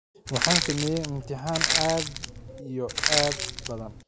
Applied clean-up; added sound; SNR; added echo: none; Crushing; -2 dB; none.